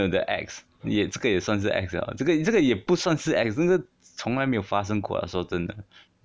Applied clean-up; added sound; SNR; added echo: none; none; none; none.